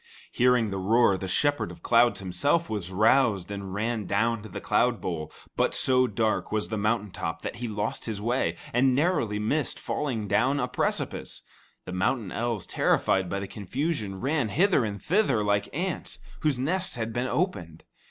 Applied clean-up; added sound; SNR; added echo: none; none; none; none.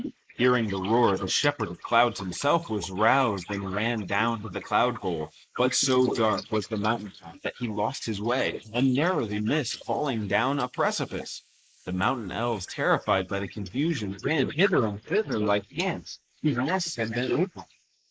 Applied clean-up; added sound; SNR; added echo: neural mask model Resemble Enhance denoiser.